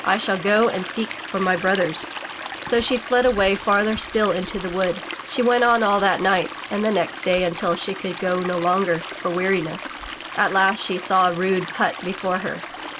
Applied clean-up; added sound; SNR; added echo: none; Stream; 11 dB; none.